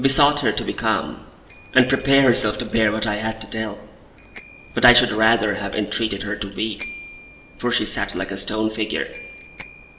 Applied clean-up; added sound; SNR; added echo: none; Bicycle bell; 14 dB; reverberation time 1.1 s.